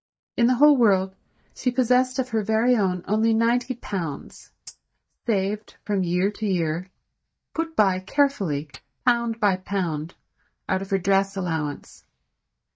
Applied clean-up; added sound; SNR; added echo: neural mask model DeepFilterNet 3.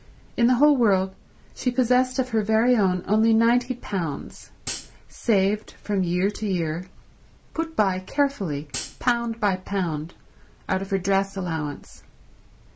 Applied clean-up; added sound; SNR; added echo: none; Hi-hat; 10 dB; none.